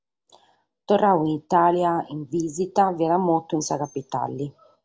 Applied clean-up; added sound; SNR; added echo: none; none; none; none.